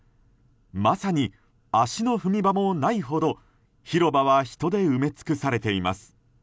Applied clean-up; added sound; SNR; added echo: none; none; none; none.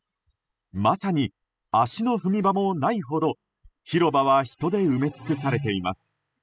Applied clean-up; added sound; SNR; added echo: classical method spectral subtraction.